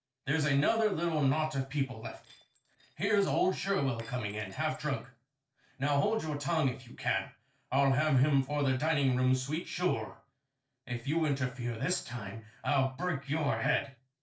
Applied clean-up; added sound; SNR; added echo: neural separator model SepFormer DNS4.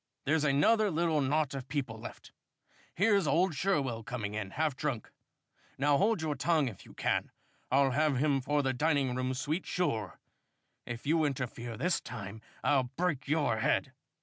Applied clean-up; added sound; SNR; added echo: none; none; none; none.